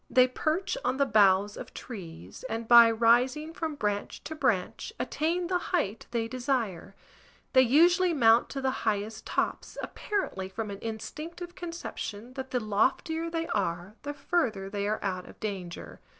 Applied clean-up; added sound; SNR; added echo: none; none; none; none.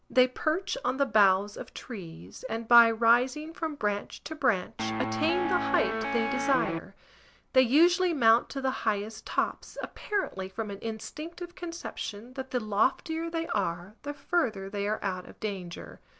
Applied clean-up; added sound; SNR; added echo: none; Guitar; 2 dB; none.